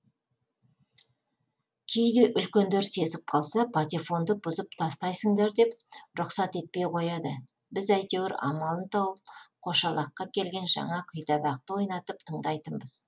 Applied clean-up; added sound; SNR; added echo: none; none; none; none.